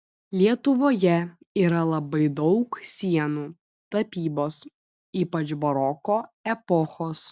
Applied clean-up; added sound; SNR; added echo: none; none; none; none.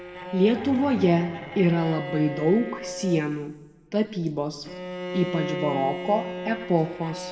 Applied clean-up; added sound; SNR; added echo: none; Bowed string instrument; 10 dB; reverberation time 0.9 s.